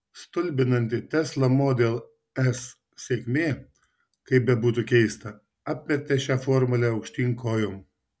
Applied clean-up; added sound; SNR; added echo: none; none; none; none.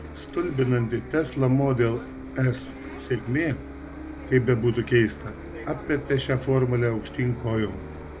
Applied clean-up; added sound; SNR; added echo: none; Bus; 13 dB; none.